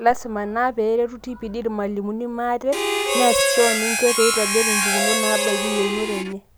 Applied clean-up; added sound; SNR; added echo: none; Harmonica; -1 dB; none.